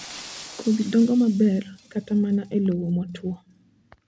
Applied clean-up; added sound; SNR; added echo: none; Shatter; 19 dB; none.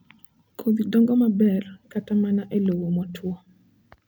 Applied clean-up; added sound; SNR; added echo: none; none; none; none.